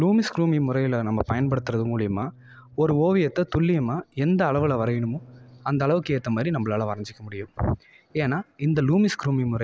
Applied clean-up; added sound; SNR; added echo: none; Bowed string instrument; 20 dB; none.